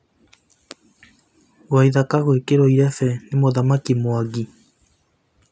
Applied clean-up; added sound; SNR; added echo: none; none; none; none.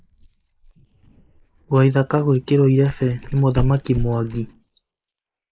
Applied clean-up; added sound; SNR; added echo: neural mask model Resemble Enhance denoiser.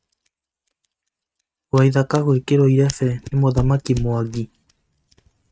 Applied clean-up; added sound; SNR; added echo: neural mask model RNNoise.